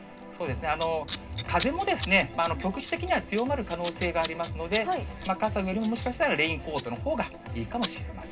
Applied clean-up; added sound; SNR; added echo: none; Scissors; 5 dB; reverberation time 0.2 s.